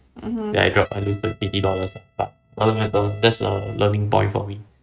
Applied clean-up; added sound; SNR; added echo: neural mask model RNNoise.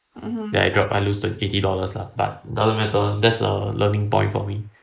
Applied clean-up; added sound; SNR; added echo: neural mask model Resemble Enhance denoiser.